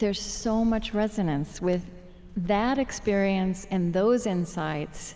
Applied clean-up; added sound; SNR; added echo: none; Bird; 16 dB; none.